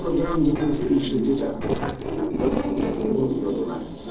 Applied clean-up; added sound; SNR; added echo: neural separator model SepFormer DNS4.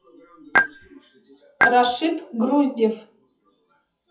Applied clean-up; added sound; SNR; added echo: classical method WPE with log-MMSE.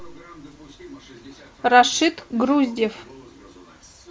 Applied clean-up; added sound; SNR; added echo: none; none; none; none.